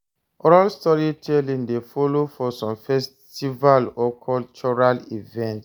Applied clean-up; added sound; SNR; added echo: none; none; none; none.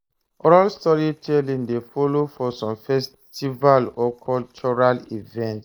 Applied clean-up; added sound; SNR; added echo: neural mask model Resemble Enhance denoiser.